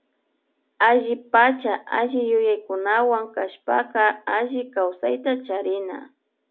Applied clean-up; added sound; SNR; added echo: none; none; none; none.